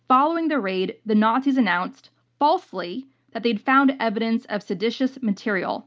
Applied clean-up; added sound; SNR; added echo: none; none; none; none.